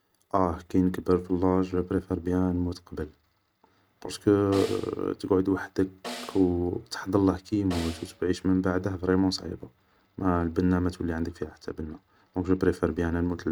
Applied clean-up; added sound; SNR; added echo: none; Snare drum; 16 dB; none.